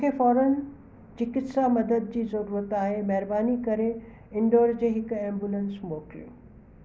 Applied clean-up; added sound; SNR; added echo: none; none; none; none.